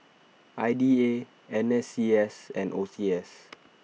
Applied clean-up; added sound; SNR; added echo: none; none; none; none.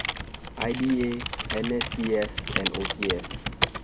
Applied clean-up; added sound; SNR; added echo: none; Computer keyboard; 1 dB; none.